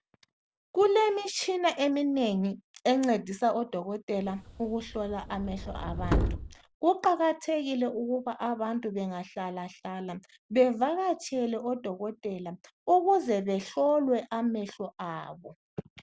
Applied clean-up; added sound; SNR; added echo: none; Subway, metro, underground; 4 dB; none.